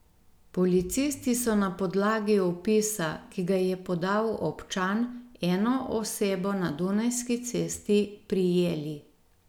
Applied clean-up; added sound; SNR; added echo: none; none; none; none.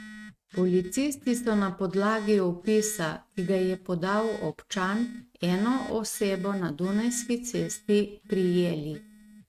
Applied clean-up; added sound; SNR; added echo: neural mask model RNNoise.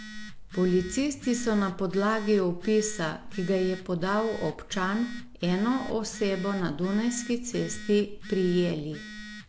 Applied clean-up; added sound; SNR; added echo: none; Telephone; 12 dB; none.